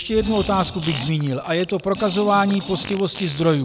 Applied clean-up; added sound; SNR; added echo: none; Screech + Fart; 12 dB; none.